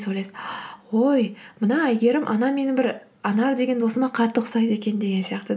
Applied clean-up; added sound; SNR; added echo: none; none; none; none.